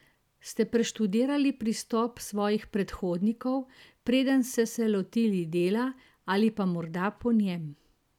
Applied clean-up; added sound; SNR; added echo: none; none; none; none.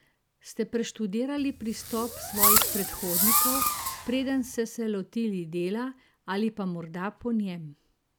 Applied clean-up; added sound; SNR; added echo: none; Fireworks; -5 dB; none.